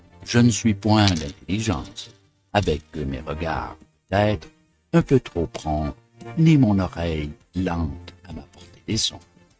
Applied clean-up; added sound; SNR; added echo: neural mask model RNNoise.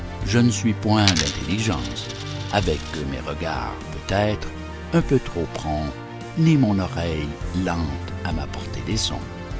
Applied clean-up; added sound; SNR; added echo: none; Musical instrument + Coin (dropping); 7 dB; none.